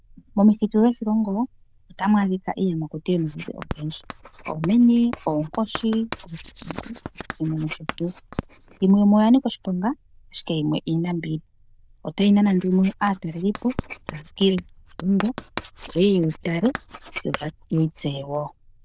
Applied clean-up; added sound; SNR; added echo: neural diffusion model UNIVERSE++.